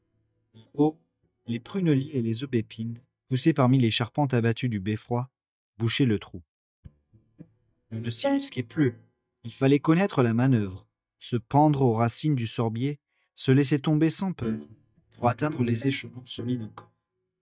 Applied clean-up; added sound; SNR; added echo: neural mask model DeepFilterNet 3.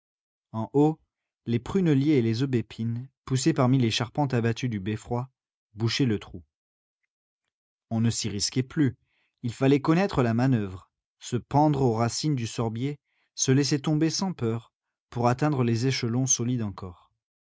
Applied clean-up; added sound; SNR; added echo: none; none; none; none.